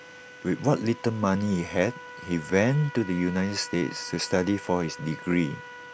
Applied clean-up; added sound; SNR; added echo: none; Trumpet; 16 dB; none.